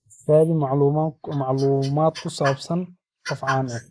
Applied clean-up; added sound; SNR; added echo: neural mask model Resemble Enhance denoiser.